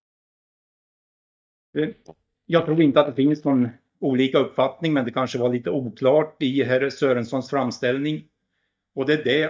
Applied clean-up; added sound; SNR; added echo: neural mask model DeepFilterNet 3.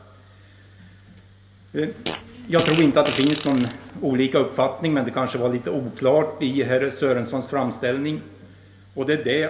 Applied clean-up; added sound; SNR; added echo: none; Fart; 7 dB; reverberation time 1.3 s.